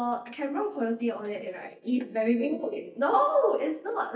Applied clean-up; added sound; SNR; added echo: neural mask model DeepFilterNet 3.